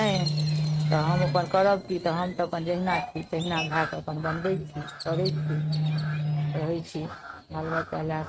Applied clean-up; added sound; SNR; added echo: neural mask model RNNoise.